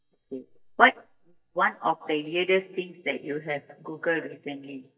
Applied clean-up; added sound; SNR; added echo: neural mask model DeepFilterNet 3.